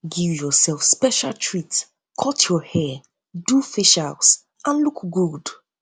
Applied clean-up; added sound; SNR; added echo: none; none; none; none.